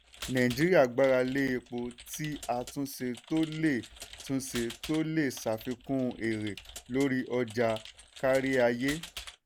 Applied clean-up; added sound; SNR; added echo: none; Computer keyboard; 17 dB; none.